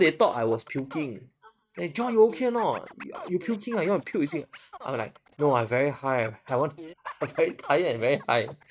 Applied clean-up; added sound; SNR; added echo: neural mask model RNNoise.